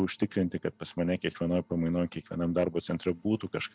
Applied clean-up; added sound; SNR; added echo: none; none; none; none.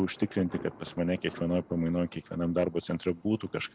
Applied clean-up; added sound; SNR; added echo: none; Thunder; 20 dB; none.